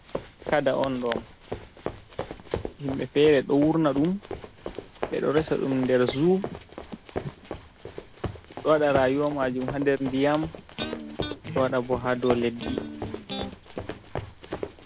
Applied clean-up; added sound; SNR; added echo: none; Run + Electric guitar; 9 dB; none.